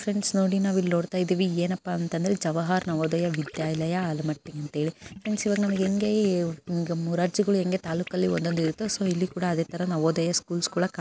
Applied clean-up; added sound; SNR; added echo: none; Gurgling; 18 dB; none.